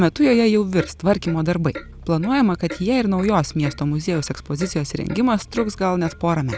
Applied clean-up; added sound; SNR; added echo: none; Clock; 19 dB; none.